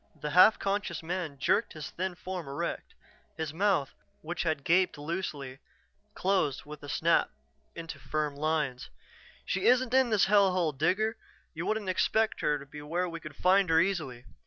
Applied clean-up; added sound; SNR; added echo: none; none; none; none.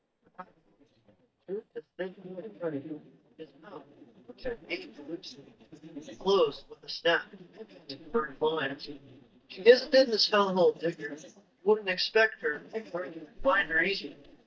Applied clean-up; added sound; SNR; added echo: neural mask model DeepFilterNet 3.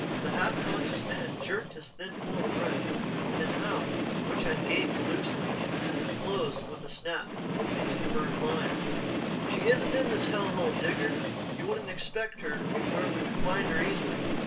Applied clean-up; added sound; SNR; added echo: none; Train; -3 dB; reverberation time 0.2 s.